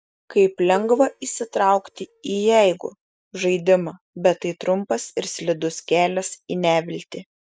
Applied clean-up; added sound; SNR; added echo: neural mask model DeepFilterNet 3.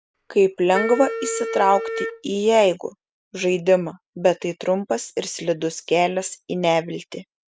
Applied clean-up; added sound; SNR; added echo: none; Wind instrument, woodwind instrument; 7 dB; none.